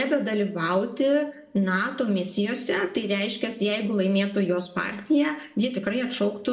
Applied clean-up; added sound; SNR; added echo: none; none; none; reverberation time 0.5 s.